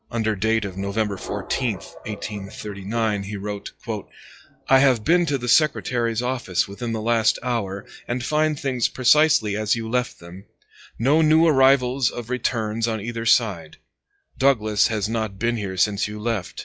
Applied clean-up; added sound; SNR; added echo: classical method log-MMSE.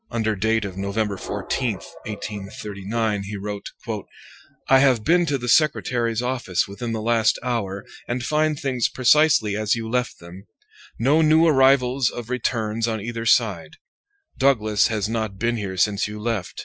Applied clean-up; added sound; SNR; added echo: classical method Wiener filter.